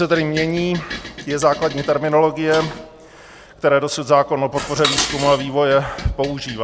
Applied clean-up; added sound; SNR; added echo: none; Dishes, pots, and pans; 11 dB; none.